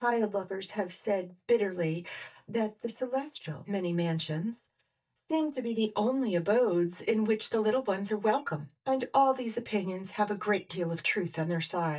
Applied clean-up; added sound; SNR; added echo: neural mask model DeepFilterNet 3.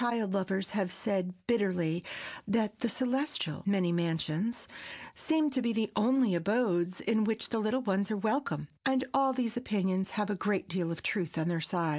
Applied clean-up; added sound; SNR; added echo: none; none; none; none.